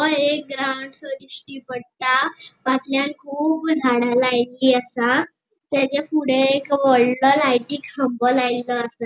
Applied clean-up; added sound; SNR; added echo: none; none; none; none.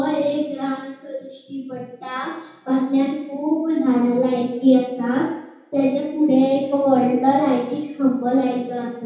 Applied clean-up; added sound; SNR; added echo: none; none; none; reverberation time 0.8 s.